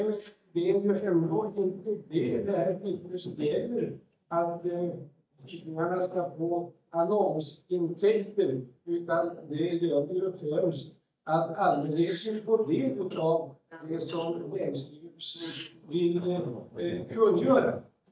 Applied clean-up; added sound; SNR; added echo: neural mask model DeepFilterNet 3.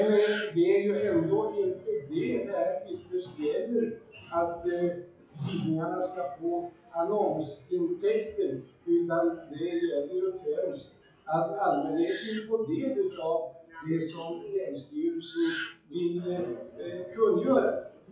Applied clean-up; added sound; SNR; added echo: classical method WPE with log-MMSE.